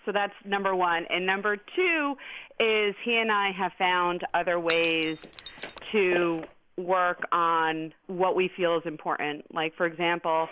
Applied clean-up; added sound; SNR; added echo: none; Shatter / Crushing; 19 dB; none.